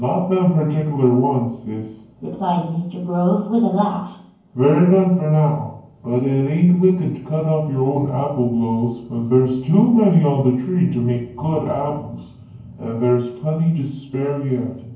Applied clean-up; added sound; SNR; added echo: none; none; none; reverberation time 0.9 s.